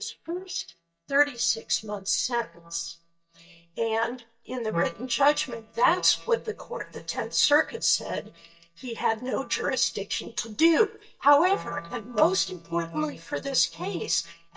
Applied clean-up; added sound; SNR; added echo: neural mask model DeepFilterNet 3.